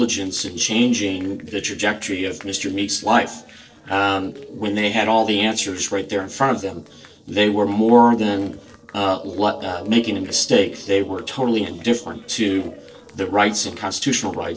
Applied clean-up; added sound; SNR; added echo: neural separator model SepFormer DNS4.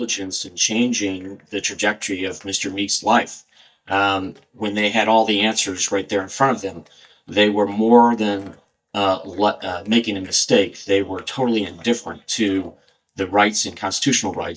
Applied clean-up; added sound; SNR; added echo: neural mask model DeepFilterNet 3.